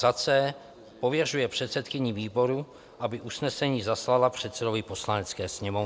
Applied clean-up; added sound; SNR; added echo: none; none; none; none.